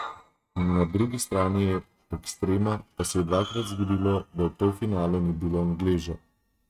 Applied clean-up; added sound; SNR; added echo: neural mask model RNNoise.